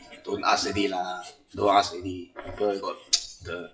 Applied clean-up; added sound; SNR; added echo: classical method WPE with log-MMSE.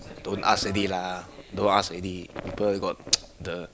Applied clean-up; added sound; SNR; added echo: none; none; none; none.